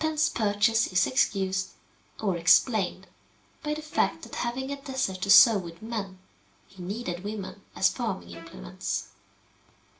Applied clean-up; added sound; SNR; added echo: none; Bowed string instrument; 19 dB; reverberation time 0.3 s.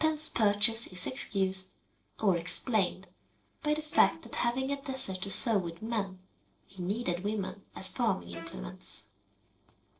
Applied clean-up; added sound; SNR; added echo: neural separator model SepFormer DNS4.